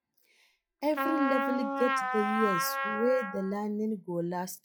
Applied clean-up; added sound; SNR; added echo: classical method log-MMSE.